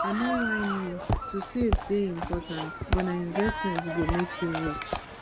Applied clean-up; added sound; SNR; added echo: none; Walk, footsteps + Livestock, farm animals, working animals; 1 dB; none.